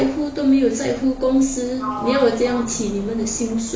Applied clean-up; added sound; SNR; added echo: none; Sliding door; 15 dB; none.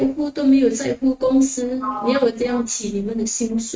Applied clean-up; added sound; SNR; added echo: neural mask model RNNoise.